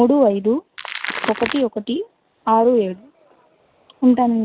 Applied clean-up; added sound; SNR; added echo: none; Crackle; 8 dB; none.